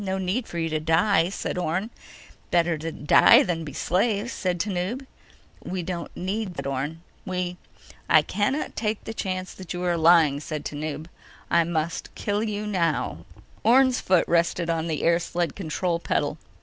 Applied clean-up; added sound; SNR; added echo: none; none; none; none.